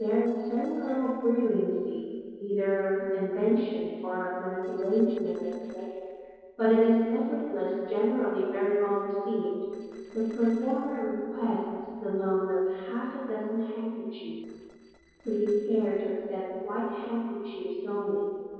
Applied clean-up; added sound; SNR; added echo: neural separator model SepFormer DNS4.